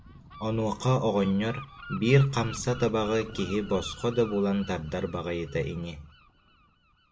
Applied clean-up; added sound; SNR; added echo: none; Gull, seagull; 16 dB; none.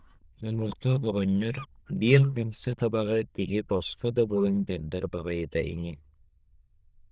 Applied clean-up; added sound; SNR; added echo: neural diffusion model UNIVERSE++.